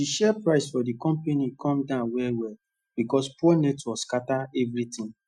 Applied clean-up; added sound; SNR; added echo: classical method Wiener filter.